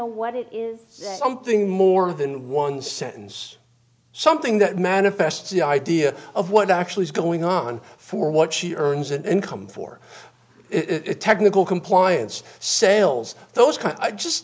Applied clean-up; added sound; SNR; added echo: none; none; none; none.